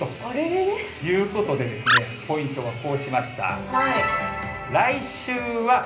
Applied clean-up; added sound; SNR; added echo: none; Animal; 0 dB; reverberation time 0.5 s.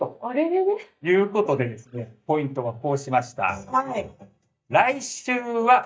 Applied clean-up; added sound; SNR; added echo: neural mask model DeepFilterNet 3.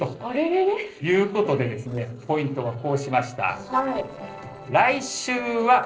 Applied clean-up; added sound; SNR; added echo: neural separator model SepFormer DNS4.